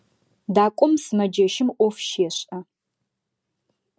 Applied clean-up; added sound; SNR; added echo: none; none; none; none.